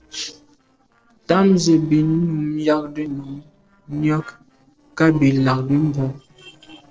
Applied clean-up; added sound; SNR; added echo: neural separator model SepFormer DNS4.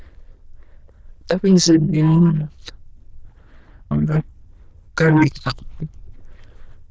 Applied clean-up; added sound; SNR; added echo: neural diffusion model UNIVERSE++.